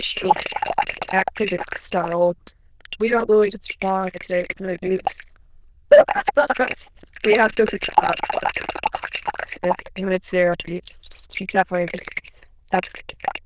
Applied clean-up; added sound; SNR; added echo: neural diffusion model UNIVERSE++.